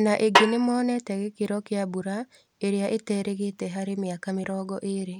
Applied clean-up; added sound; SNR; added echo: none; Snare drum; -1 dB; none.